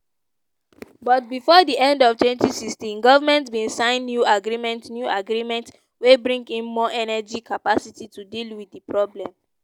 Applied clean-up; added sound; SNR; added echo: none; none; none; none.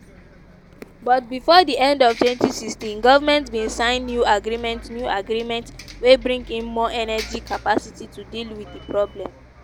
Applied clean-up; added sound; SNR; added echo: none; Bus; 18 dB; none.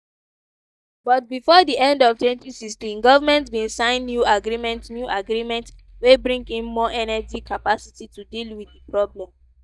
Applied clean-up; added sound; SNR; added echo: neural mask model DeepFilterNet 3.